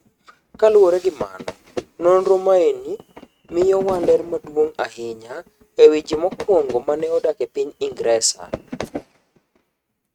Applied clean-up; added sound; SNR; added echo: neural mask model RNNoise.